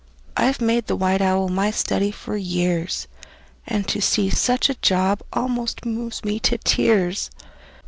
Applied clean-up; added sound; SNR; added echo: none; none; none; none.